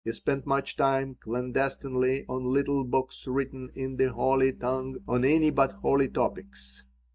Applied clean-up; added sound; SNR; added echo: neural mask model DeepFilterNet 3.